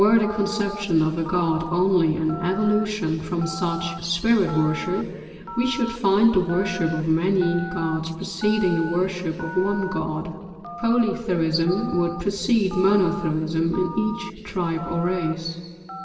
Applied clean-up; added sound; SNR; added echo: none; Telephone; 15 dB; reverberation time 2.0 s.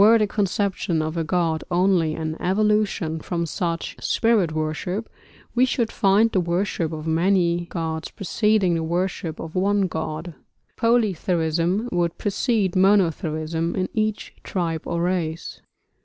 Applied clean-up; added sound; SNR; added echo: none; none; none; none.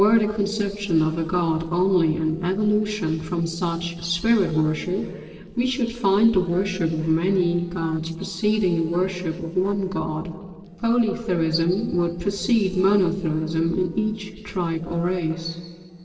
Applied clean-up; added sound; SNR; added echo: neural separator model SepFormer DNS4.